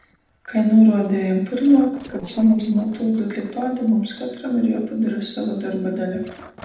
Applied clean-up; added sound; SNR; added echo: neural separator model SepFormer DNS4.